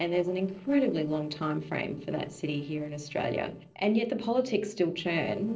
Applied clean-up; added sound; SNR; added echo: neural separator model SepFormer DNS4.